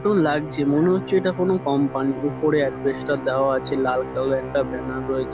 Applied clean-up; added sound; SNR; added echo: none; Musical instrument; 10 dB; none.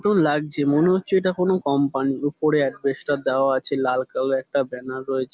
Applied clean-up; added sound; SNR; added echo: none; none; none; none.